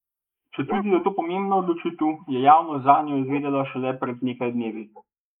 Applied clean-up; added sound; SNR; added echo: neural mask model Resemble Enhance denoiser.